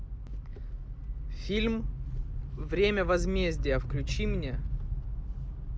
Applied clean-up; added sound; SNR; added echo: none; none; none; none.